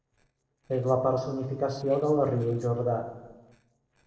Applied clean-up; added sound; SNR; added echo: neural separator model SepFormer DNS4.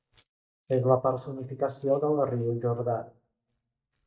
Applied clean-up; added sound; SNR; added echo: neural mask model DeepFilterNet 3.